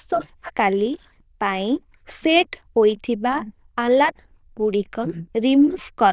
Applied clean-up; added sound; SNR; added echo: neural diffusion model UNIVERSE++.